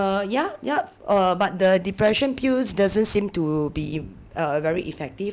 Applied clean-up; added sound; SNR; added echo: none; none; none; none.